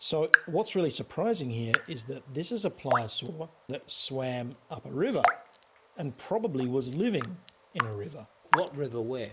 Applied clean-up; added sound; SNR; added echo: none; Raindrop / Drip; 1 dB; none.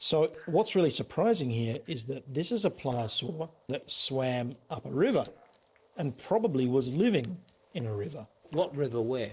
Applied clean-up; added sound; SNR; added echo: neural separator model SepFormer DNS4.